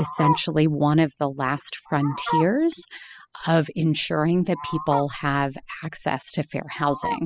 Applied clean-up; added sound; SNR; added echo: classical method spectral subtraction.